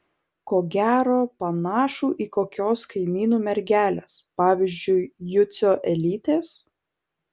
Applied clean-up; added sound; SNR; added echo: none; none; none; none.